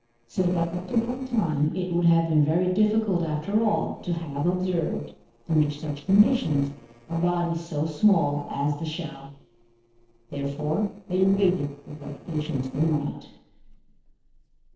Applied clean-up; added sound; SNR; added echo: neural separator model SepFormer DNS4.